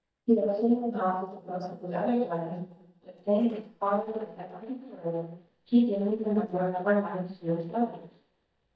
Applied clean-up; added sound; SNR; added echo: neural mask model DeepFilterNet 3.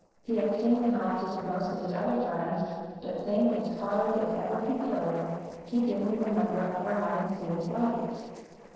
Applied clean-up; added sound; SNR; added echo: neural separator model SepFormer DNS4.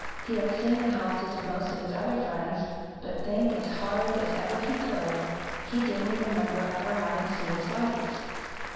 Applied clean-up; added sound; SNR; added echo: none; Applause / Crowd; 7 dB; reverberation time 1.9 s.